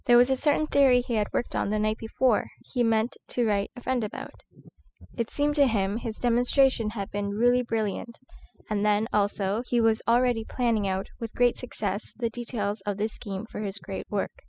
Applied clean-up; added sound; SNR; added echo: classical method spectral subtraction.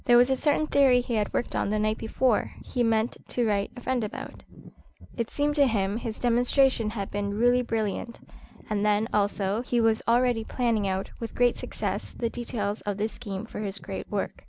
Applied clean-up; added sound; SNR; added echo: none; Wind; 14 dB; none.